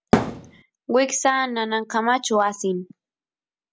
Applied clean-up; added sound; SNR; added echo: none; Thump, thud; -3 dB; none.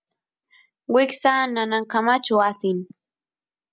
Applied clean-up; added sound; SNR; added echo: none; none; none; none.